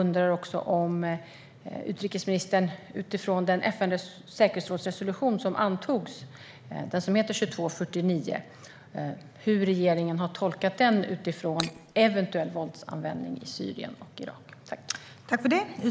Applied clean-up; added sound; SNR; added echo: neural mask model Resemble Enhance denoiser.